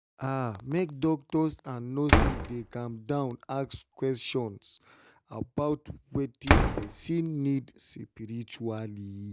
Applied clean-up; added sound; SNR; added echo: none; Slam; -2 dB; none.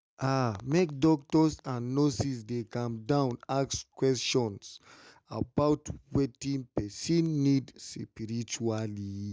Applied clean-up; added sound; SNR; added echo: none; none; none; none.